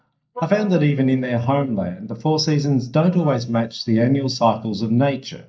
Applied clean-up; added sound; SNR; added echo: neural mask model DeepFilterNet 3.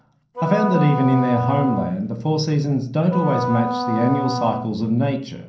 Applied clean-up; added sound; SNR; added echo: none; Wind instrument, woodwind instrument; 6 dB; reverberation time 0.6 s.